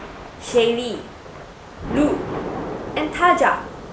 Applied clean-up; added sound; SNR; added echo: none; Thunder / Rain; 8 dB; none.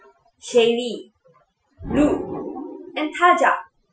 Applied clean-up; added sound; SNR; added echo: classical method Wiener filter.